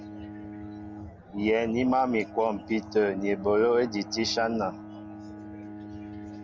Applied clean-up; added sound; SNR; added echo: none; Bowed string instrument; 14 dB; none.